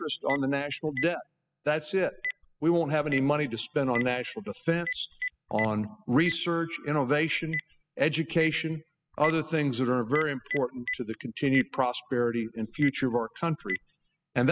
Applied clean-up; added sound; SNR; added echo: classical method spectral subtraction.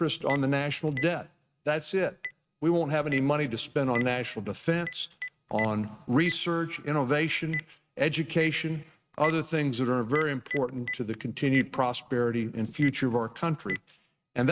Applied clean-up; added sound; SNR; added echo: neural mask model RNNoise.